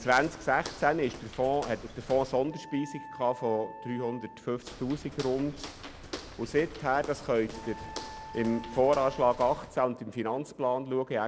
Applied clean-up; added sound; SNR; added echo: none; Walk, footsteps + Wind instrument, woodwind instrument; 14 dB; none.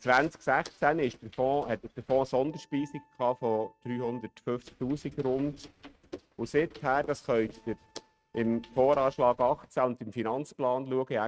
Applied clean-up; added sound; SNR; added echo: neural mask model RNNoise.